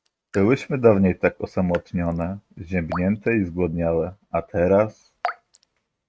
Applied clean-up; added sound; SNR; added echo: neural mask model RNNoise.